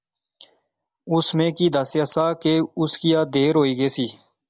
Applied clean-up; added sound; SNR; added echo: none; none; none; none.